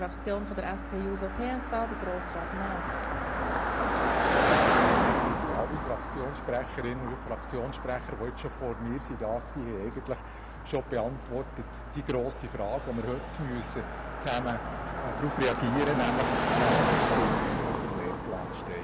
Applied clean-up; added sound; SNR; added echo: none; Car passing by; -3 dB; none.